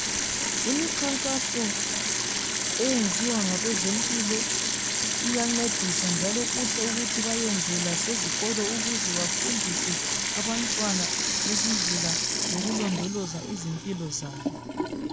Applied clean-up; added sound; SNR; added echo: none; Sink (filling or washing) / Water tap, faucet; -4 dB; none.